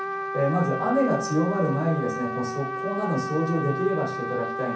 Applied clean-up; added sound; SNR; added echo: none; Trumpet; 5 dB; reverberation time 0.6 s.